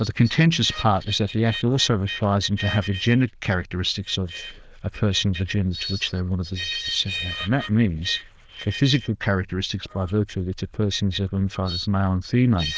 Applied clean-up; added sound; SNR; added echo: neural diffusion model UNIVERSE++.